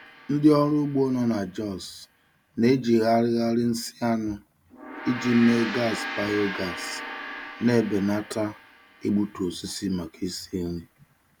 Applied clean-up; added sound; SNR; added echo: none; Gong; 14 dB; none.